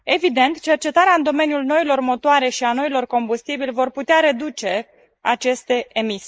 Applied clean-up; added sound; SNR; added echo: neural mask model Resemble Enhance denoiser.